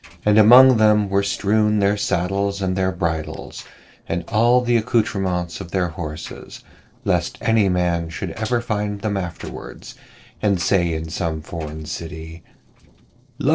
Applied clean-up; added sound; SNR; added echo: neural separator model SepFormer DNS4.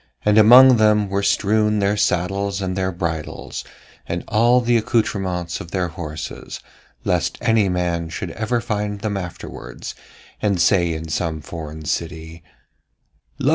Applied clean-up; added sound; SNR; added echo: none; none; none; none.